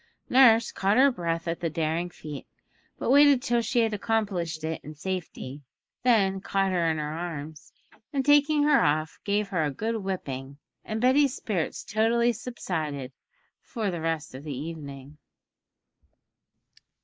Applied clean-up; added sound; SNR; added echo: neural mask model Resemble Enhance denoiser.